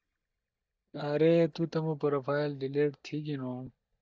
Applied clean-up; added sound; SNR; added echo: neural mask model DeepFilterNet 3.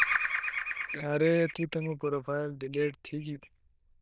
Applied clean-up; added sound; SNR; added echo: neural diffusion model UNIVERSE++.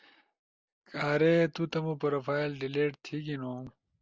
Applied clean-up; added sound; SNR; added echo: none; none; none; none.